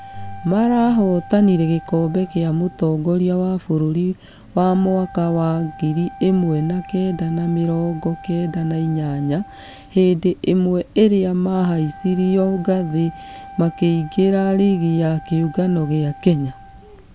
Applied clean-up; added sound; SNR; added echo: none; Wind instrument, woodwind instrument; 20 dB; none.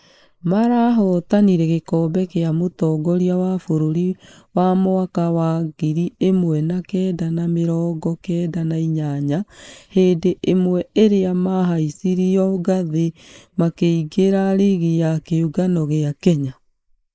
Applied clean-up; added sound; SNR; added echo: neural mask model Resemble Enhance denoiser.